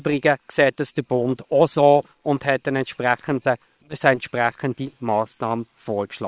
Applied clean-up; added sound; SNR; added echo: neural separator model SepFormer WHAM!.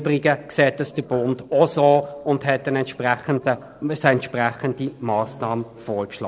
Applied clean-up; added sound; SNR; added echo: neural separator model SepFormer DNS4.